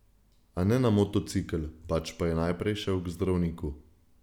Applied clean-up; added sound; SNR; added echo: none; none; none; none.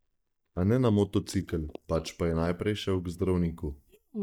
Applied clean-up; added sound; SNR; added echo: neural mask model DeepFilterNet 3.